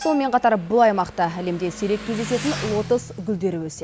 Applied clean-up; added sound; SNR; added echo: none; Bell + Motorcycle; 13 dB; none.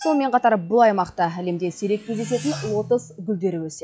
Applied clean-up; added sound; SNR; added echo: classical method log-MMSE.